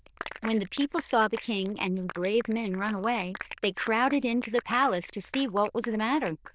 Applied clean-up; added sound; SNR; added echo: neural diffusion model UNIVERSE++.